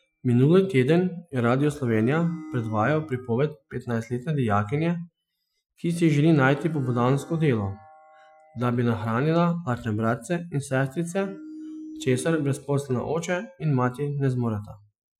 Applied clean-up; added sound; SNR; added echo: classical method Wiener filter.